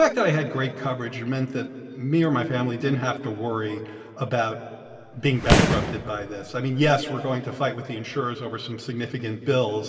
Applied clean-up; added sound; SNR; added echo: none; Fireworks; 0 dB; reverberation time 2.6 s.